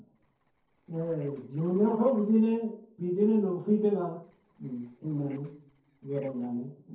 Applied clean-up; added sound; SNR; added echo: neural separator model SepFormer DNS4.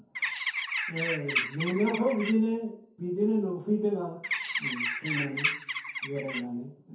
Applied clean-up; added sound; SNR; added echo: none; Bird; 2 dB; reverberation time 0.6 s.